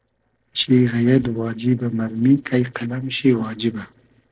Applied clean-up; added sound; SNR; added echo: neural separator model SepFormer DNS4.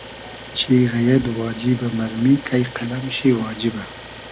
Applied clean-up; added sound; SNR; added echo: none; Idling; 14 dB; none.